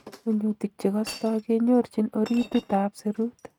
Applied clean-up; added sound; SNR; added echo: neural mask model RNNoise.